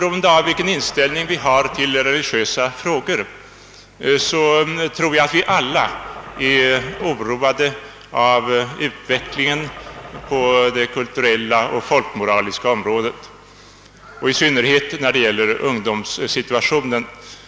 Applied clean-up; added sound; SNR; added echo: none; Engine starting / Car; 17 dB; none.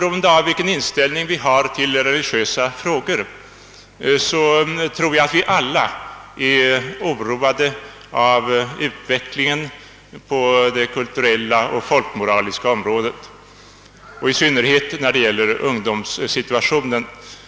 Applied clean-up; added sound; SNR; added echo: none; none; none; none.